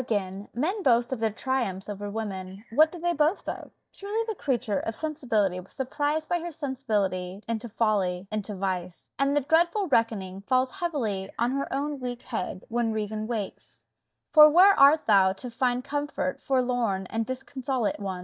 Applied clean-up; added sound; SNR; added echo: neural mask model DeepFilterNet 3.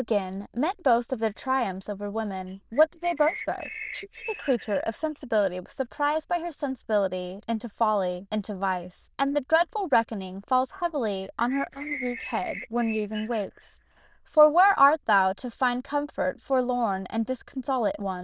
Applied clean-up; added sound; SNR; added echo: neural diffusion model UNIVERSE++.